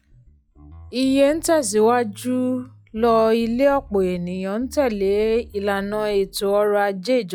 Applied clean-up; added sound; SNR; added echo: classical method log-MMSE.